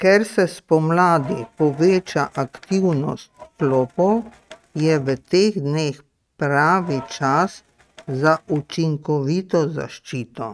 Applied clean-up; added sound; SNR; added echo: neural mask model RNNoise.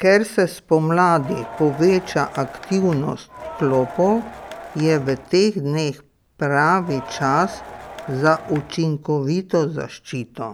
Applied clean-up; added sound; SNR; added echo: none; Crowd; 14 dB; none.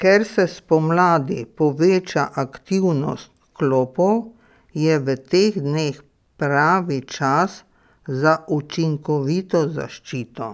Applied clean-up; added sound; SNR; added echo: none; none; none; none.